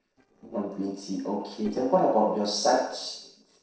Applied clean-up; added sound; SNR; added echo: neural separator model SepFormer DNS4.